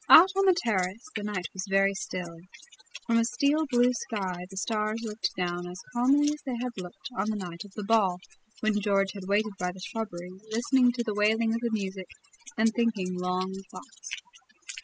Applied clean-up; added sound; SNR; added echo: classical method spectral subtraction.